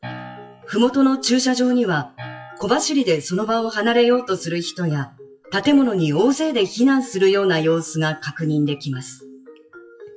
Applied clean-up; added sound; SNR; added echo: classical method WPE with log-MMSE.